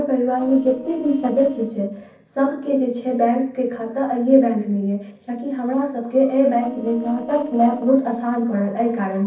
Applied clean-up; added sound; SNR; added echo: neural separator model SepFormer DNS4.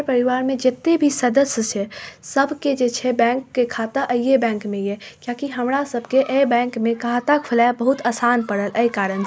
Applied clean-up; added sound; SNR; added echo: none; none; none; none.